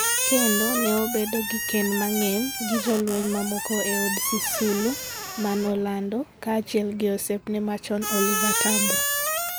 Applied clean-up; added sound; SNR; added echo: none; Squeak; 2 dB; none.